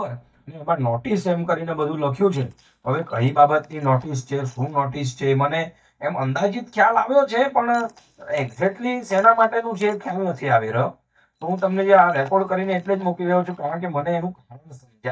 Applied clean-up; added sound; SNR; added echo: neural mask model DeepFilterNet 3.